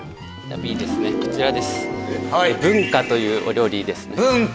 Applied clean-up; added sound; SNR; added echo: none; none; none; none.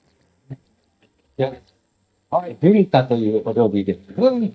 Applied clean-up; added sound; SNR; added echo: neural mask model DeepFilterNet 3.